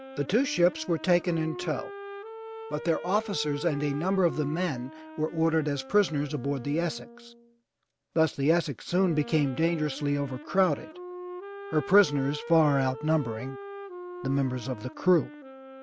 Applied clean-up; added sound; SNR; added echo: none; Wind instrument, woodwind instrument; 13 dB; none.